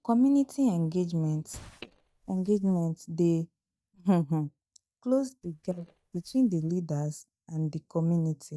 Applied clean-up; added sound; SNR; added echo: neural mask model DeepFilterNet 3.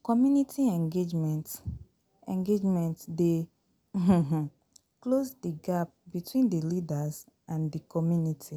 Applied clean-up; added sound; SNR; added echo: none; none; none; none.